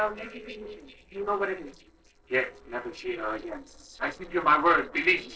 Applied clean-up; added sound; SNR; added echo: neural separator model SepFormer DNS4.